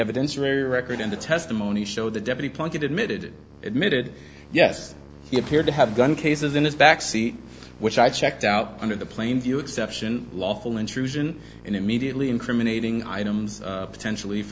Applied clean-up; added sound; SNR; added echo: none; Musical instrument + Cricket / Waves, surf; 19 dB; none.